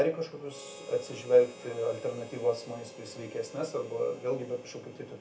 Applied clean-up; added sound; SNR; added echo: none; Harmonica; 19 dB; reverberation time 0.3 s.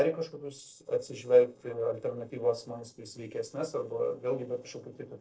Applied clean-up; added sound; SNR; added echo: neural separator model SepFormer DNS4.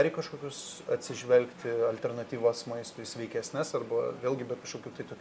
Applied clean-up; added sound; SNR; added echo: none; none; none; none.